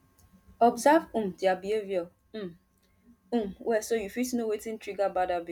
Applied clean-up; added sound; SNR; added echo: none; none; none; none.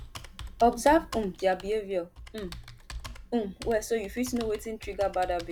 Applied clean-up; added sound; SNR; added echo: none; Computer keyboard; 14 dB; none.